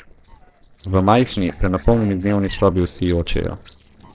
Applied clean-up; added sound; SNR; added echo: neural separator model SepFormer DNS4.